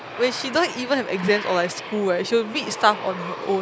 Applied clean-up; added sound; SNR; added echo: none; Aircraft; 11 dB; none.